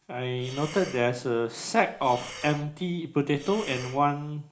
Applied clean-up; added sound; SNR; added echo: none; Breathing; 16 dB; reverberation time 0.4 s.